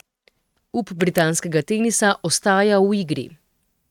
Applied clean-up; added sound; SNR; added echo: neural mask model RNNoise.